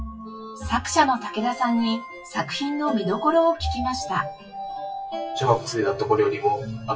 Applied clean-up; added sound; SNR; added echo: classical method WPE with log-MMSE.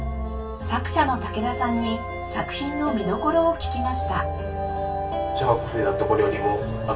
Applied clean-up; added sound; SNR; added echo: none; Engine; 17 dB; reverberation time 0.2 s.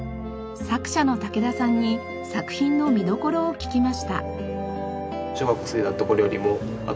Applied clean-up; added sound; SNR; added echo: none; none; none; none.